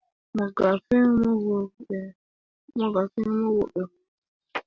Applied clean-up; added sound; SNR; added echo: none; none; none; none.